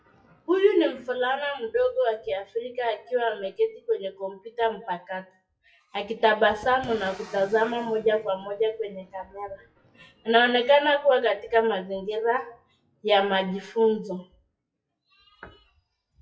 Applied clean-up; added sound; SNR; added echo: classical method WPE with log-MMSE.